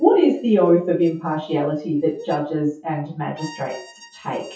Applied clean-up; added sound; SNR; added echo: classical method WPE with log-MMSE.